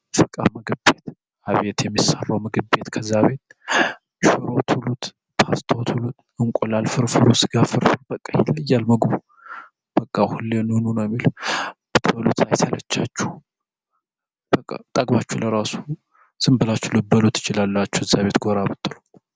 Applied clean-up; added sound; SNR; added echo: none; none; none; none.